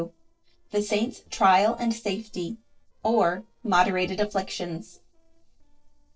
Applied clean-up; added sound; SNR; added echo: neural separator model SepFormer DNS4.